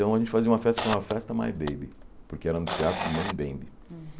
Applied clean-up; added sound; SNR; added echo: none; Camera; 9 dB; none.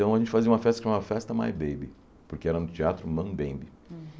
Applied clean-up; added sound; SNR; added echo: none; none; none; none.